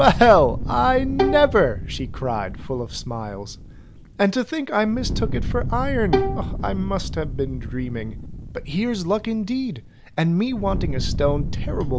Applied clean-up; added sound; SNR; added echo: none; Fire + Bowed string instrument; 4 dB; none.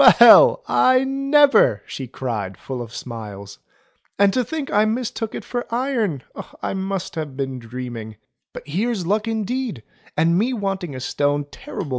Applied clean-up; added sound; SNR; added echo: none; none; none; none.